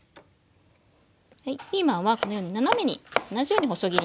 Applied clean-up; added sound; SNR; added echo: none; none; none; none.